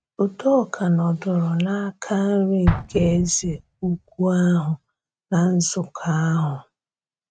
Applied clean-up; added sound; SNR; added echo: neural mask model RNNoise.